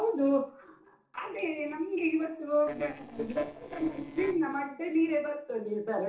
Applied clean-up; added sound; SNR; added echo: neural separator model SepFormer DNS4.